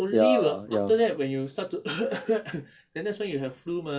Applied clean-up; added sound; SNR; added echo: neural mask model Resemble Enhance denoiser.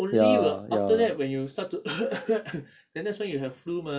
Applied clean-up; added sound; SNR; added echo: none; none; none; none.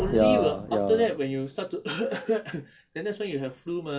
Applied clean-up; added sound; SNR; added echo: none; Slam; 16 dB; none.